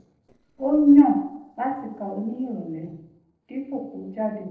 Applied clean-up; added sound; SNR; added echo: neural separator model SepFormer DNS4.